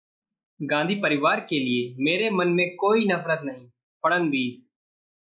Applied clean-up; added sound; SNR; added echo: neural mask model Resemble Enhance denoiser.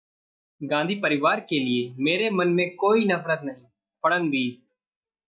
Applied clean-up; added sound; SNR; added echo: neural mask model DeepFilterNet 3.